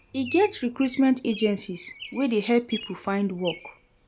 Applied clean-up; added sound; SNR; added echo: none; Bird vocalization, bird call, bird song; 16 dB; none.